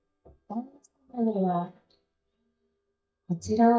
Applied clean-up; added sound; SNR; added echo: neural mask model DeepFilterNet 3.